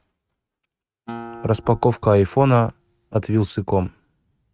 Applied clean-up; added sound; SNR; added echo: neural mask model RNNoise.